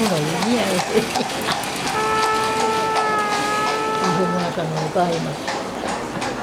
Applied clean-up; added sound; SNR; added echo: none; Livestock, farm animals, working animals + Trumpet; -3 dB; none.